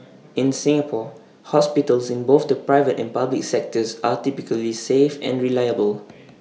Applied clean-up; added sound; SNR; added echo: none; none; none; none.